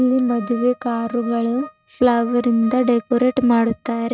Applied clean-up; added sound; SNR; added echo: neural mask model RNNoise.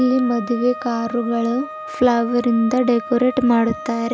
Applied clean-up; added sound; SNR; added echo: none; Wind instrument, woodwind instrument; 13 dB; none.